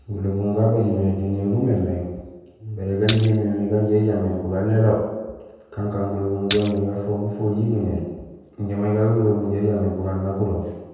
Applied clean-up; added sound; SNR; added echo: none; Splash, splatter; 11 dB; reverberation time 1.2 s.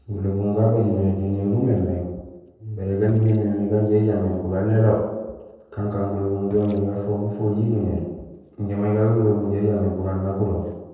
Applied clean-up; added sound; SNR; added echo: neural separator model SepFormer DNS4.